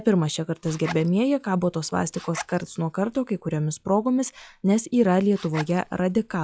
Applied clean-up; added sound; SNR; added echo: classical method log-MMSE.